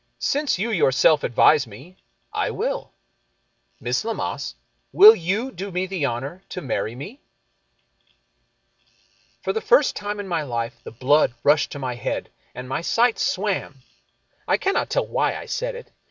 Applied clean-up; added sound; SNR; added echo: none; none; none; none.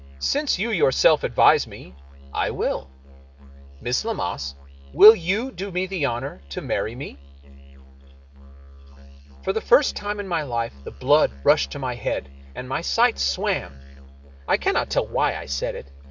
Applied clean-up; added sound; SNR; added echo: none; Musical instrument; 18 dB; none.